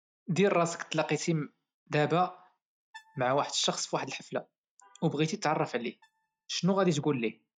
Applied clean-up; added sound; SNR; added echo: neural mask model RNNoise.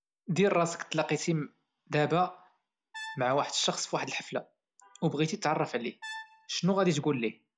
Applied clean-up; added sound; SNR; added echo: none; Brass instrument; 17 dB; none.